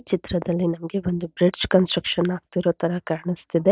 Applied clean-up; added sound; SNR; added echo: none; none; none; none.